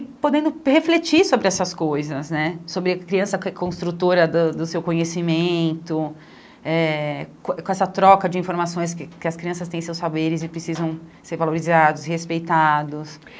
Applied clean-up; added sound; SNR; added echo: none; none; none; none.